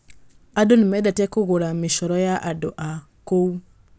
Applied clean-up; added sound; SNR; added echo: none; none; none; none.